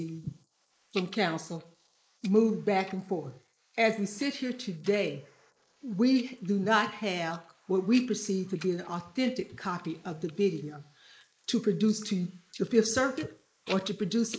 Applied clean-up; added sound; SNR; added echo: neural mask model Resemble Enhance denoiser.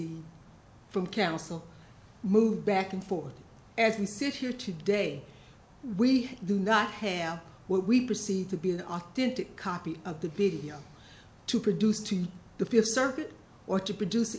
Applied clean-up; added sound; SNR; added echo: none; none; none; none.